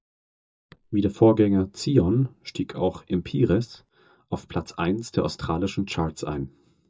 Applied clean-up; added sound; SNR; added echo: neural mask model DeepFilterNet 3.